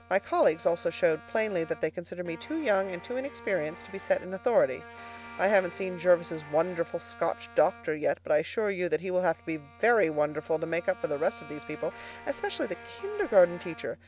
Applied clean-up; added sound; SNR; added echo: none; Guitar + Bowed string instrument; 19 dB; none.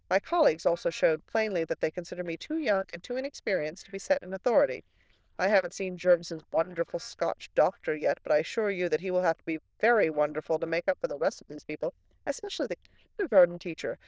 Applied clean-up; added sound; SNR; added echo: neural diffusion model UNIVERSE++.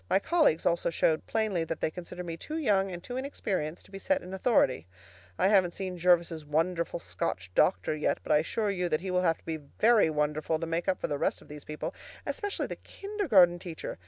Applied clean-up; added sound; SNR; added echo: none; none; none; none.